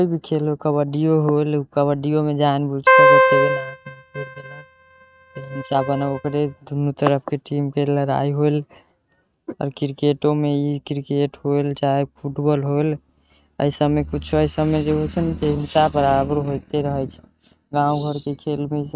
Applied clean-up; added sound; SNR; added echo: neural mask model RNNoise.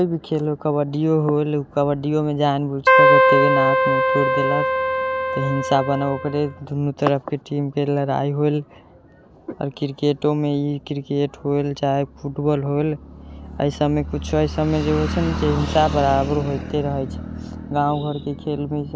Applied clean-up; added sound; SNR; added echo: none; Keyboard (musical); -4 dB; none.